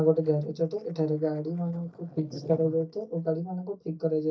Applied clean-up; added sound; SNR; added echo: neural mask model DeepFilterNet 3.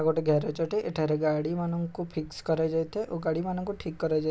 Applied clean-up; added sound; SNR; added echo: none; none; none; none.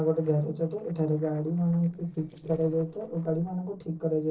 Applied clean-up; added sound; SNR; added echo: neural separator model SepFormer DNS4.